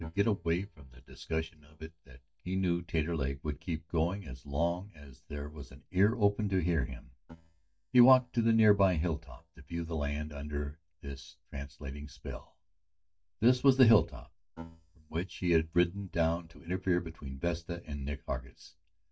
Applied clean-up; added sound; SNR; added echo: neural mask model DeepFilterNet 3.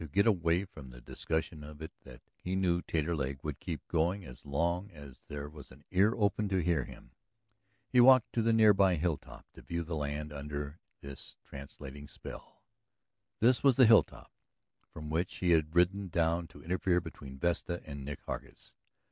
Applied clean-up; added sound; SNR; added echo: none; none; none; none.